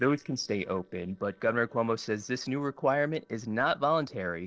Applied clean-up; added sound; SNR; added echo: neural separator model SepFormer DNS4.